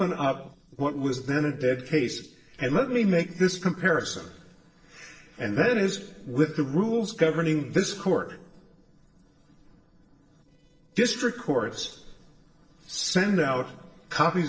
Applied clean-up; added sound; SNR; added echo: neural separator model SepFormer DNS4.